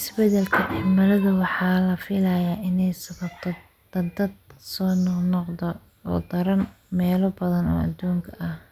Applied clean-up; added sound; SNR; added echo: none; none; none; none.